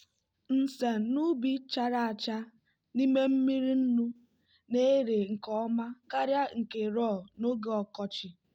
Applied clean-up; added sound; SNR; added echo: none; none; none; none.